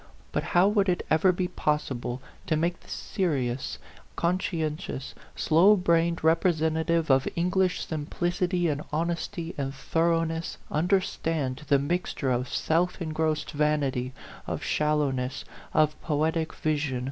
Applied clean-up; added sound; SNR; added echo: none; none; none; none.